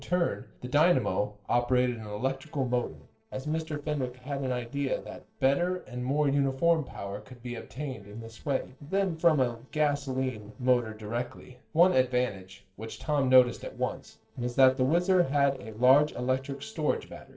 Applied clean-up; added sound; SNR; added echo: neural separator model SepFormer DNS4.